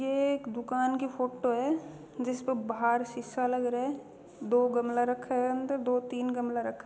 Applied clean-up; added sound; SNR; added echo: none; none; none; none.